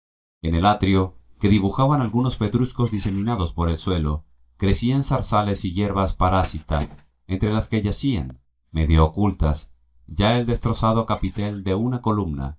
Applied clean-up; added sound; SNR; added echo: neural mask model DeepFilterNet 3.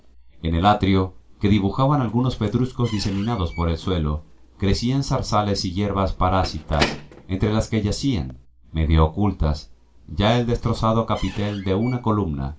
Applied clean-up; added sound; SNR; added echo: none; Squeak / Slam / Wood; 17 dB; reverberation time 0.2 s.